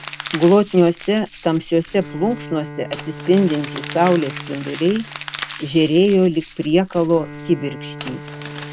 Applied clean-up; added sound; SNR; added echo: none; Bowed string instrument + Crumpling, crinkling; 13 dB; none.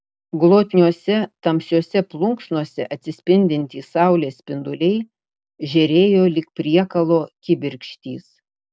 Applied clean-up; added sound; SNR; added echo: none; none; none; none.